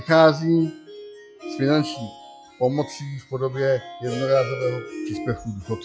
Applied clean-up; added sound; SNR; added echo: classical method log-MMSE.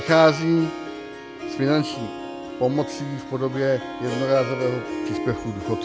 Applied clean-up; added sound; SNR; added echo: none; Harp; 8 dB; none.